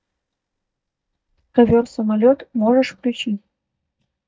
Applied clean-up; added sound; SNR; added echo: neural mask model DeepFilterNet 3.